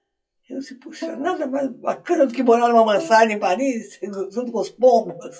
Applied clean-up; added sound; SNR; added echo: classical method WPE with log-MMSE.